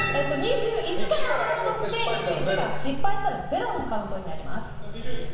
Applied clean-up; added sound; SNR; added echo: none; Bell; 13 dB; reverberation time 1.0 s.